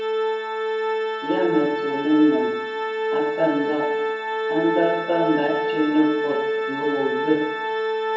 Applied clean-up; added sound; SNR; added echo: none; Organ; 0 dB; reverberation time 0.9 s.